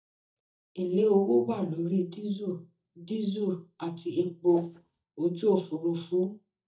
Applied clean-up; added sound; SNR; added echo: neural mask model DeepFilterNet 3.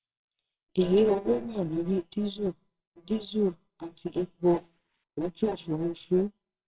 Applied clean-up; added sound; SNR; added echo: neural separator model SepFormer WHAMR!.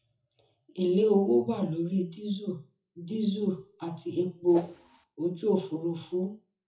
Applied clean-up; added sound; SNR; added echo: classical method WPE with log-MMSE.